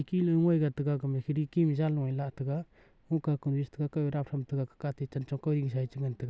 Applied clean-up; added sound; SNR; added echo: none; none; none; none.